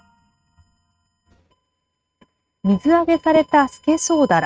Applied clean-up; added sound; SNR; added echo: neural mask model RNNoise.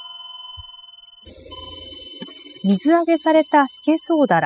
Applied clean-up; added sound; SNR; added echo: classical method spectral subtraction.